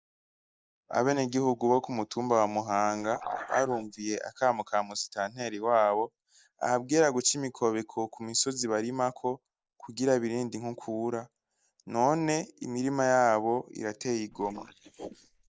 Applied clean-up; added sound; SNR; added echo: neural mask model Resemble Enhance denoiser.